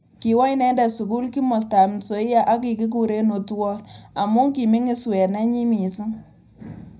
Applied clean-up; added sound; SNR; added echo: none; none; none; reverberation time 0.4 s.